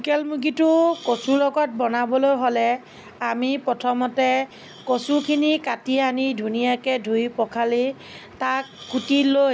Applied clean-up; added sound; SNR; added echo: none; Hiss; 19 dB; none.